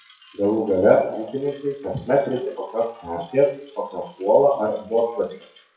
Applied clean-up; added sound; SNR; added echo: classical method WPE with log-MMSE.